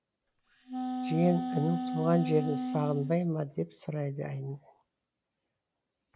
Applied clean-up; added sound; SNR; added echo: none; Wind instrument, woodwind instrument; 3 dB; none.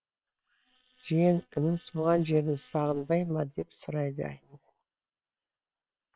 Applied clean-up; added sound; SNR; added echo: neural separator model SepFormer WHAM!.